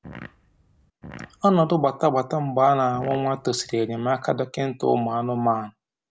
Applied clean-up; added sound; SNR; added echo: none; Fart; 19 dB; none.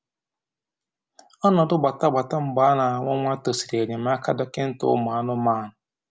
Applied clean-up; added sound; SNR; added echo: none; none; none; none.